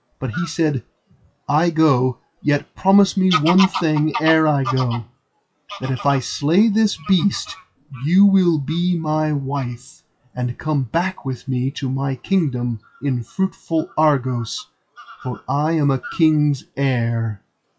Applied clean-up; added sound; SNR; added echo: classical method WPE with log-MMSE.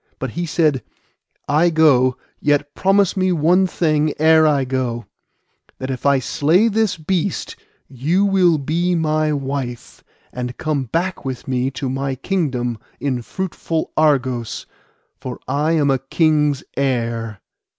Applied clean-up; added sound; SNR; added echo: none; none; none; none.